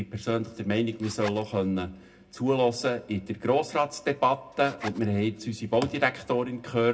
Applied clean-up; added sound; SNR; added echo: none; Zipper (clothing); 17 dB; reverberation time 0.2 s.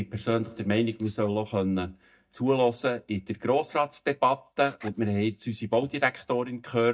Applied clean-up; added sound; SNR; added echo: neural mask model DeepFilterNet 3.